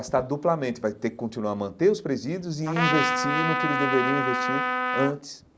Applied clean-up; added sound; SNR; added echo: none; Trumpet; -1 dB; none.